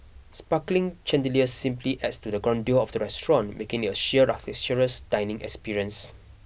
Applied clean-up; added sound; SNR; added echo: none; none; none; none.